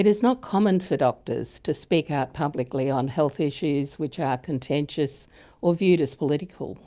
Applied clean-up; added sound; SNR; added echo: none; none; none; none.